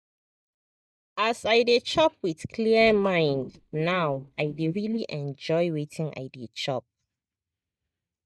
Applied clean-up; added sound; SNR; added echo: neural mask model DeepFilterNet 3.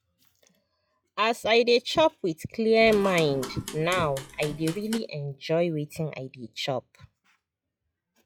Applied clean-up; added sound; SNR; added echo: classical method log-MMSE.